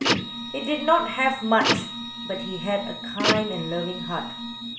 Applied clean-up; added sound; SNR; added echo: none; Printer; 2 dB; none.